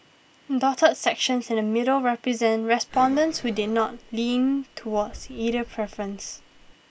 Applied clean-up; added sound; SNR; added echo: none; Breathing; 19 dB; none.